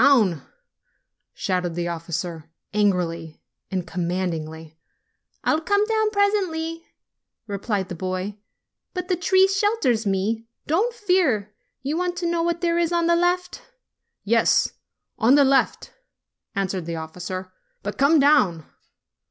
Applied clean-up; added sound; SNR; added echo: none; none; none; none.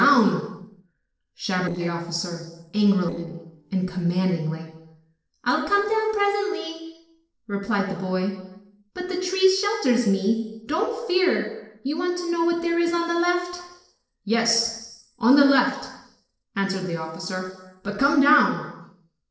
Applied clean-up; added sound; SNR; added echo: neural separator model SepFormer DNS4.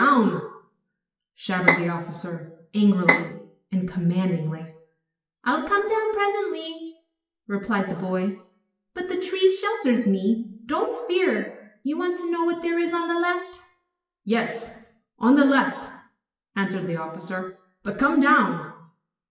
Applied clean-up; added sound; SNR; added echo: classical method WPE with log-MMSE.